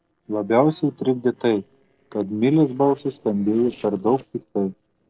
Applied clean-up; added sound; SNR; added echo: neural separator model SepFormer DNS4.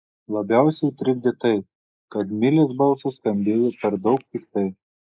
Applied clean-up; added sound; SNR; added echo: neural mask model Resemble Enhance denoiser.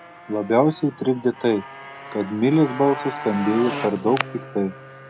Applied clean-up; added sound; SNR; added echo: none; Motorcycle; 12 dB; none.